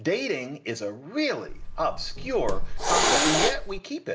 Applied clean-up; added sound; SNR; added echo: none; Hiss; -4 dB; none.